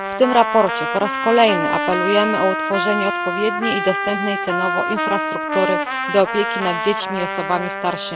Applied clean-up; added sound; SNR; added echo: none; Trumpet; 2 dB; none.